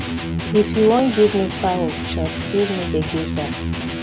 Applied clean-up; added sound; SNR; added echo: none; Electric guitar; 5 dB; none.